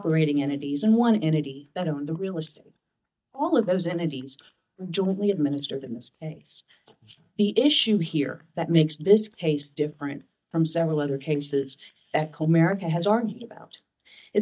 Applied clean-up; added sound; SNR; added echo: neural mask model DeepFilterNet 3.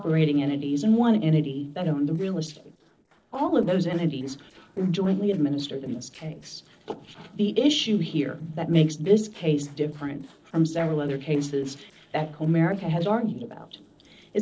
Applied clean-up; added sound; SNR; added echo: neural separator model SepFormer DNS4.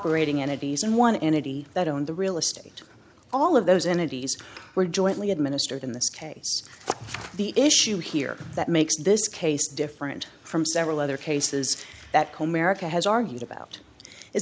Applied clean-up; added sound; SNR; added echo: none; none; none; none.